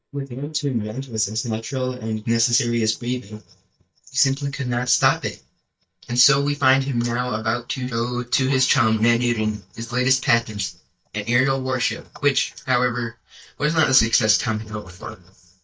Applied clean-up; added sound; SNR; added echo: neural mask model DeepFilterNet 3.